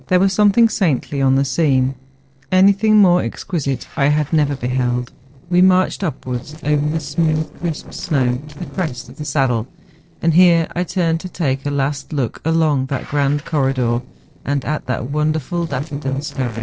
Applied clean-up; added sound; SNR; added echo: neural separator model SepFormer DNS4.